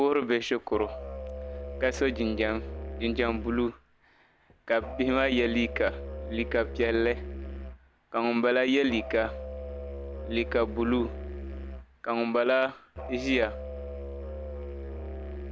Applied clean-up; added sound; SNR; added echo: none; Musical instrument; 9 dB; none.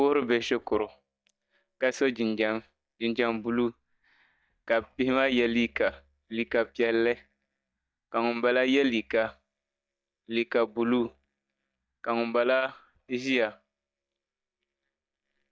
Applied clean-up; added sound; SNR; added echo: neural mask model DeepFilterNet 3.